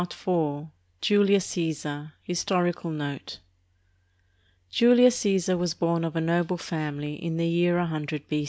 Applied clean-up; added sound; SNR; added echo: none; none; none; none.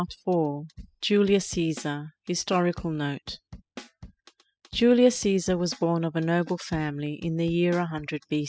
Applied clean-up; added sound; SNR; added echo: classical method spectral subtraction.